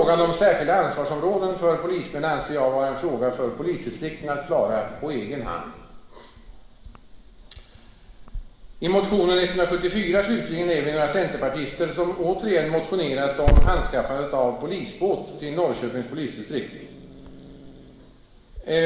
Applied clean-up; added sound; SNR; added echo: none; Growling / Hiss; 5 dB; reverberation time 1.1 s.